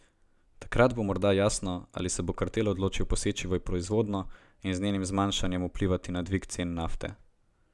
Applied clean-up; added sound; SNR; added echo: none; none; none; none.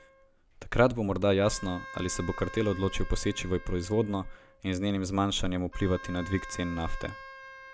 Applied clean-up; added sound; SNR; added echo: none; Wind instrument, woodwind instrument; 17 dB; none.